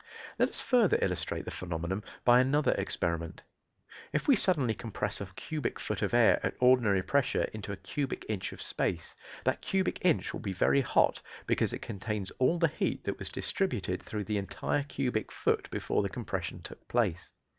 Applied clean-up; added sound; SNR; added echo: none; none; none; none.